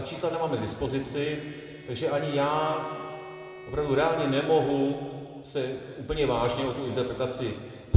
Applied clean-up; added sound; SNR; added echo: none; Bowed string instrument; 20 dB; reverberation time 1.9 s.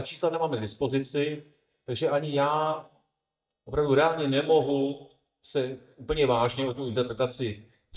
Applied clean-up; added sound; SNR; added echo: neural mask model DeepFilterNet 3.